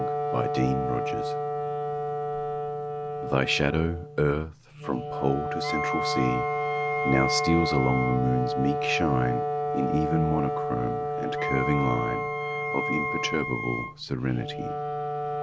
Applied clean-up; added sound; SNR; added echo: none; Wind instrument, woodwind instrument + Wind instrument, woodwind instrument; 0 dB; none.